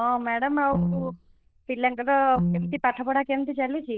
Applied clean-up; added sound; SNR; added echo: neural diffusion model UNIVERSE++.